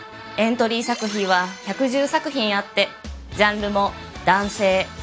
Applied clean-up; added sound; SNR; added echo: none; none; none; none.